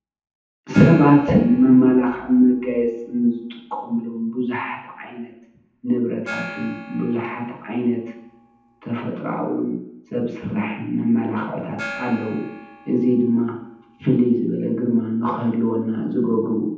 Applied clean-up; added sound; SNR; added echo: none; Gong; 20 dB; reverberation time 0.8 s.